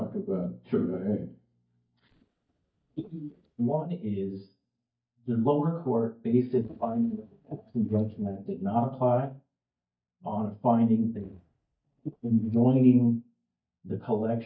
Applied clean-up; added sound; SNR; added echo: neural mask model DeepFilterNet 3.